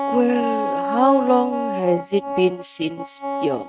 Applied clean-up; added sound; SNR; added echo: neural mask model RNNoise.